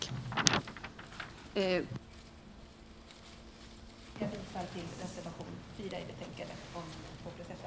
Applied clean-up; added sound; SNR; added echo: none; Wind; 12 dB; none.